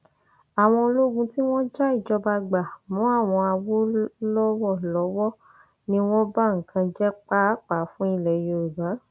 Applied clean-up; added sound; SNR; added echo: none; none; none; none.